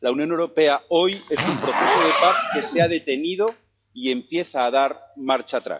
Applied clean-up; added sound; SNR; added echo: classical method log-MMSE.